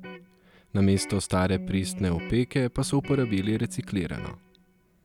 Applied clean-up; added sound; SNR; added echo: none; Electric guitar; 14 dB; none.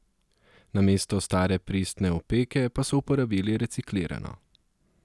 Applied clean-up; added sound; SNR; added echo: none; none; none; none.